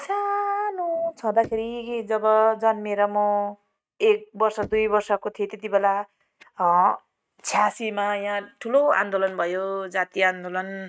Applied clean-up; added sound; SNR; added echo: neural mask model RNNoise.